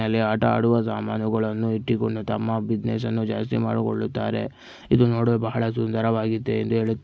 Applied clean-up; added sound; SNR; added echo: none; none; none; none.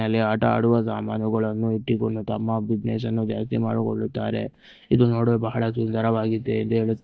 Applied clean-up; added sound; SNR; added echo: neural mask model DeepFilterNet 3.